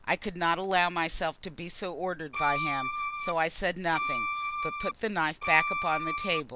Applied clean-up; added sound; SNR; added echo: none; Bowed string instrument; 1 dB; none.